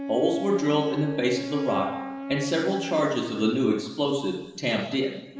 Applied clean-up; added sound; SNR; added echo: none; Wind instrument, woodwind instrument; 9 dB; reverberation time 1.1 s.